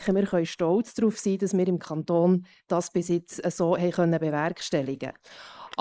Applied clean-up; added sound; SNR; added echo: neural mask model Resemble Enhance denoiser.